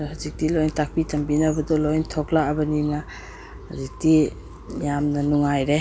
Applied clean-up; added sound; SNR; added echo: none; none; none; none.